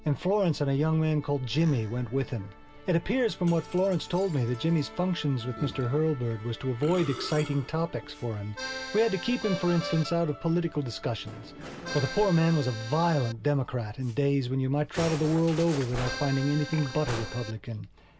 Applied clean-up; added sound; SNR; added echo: none; Accordion + Musical instrument; 13 dB; none.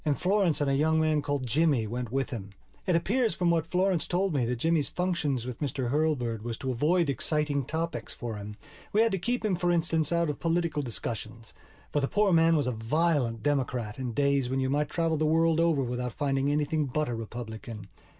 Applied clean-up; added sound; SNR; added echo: none; none; none; none.